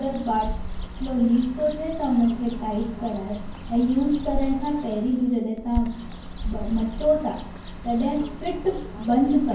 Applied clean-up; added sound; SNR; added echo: none; Bird; 8 dB; reverberation time 0.9 s.